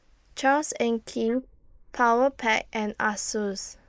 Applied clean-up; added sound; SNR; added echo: neural mask model Resemble Enhance denoiser.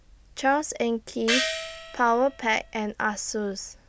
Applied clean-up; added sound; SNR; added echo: none; Gong; 4 dB; none.